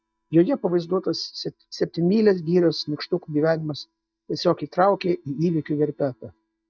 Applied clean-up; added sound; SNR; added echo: neural mask model DeepFilterNet 3.